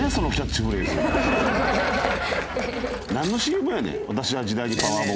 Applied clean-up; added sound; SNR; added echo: none; Motor vehicle (road) + Cutlery, silverware; 13 dB; none.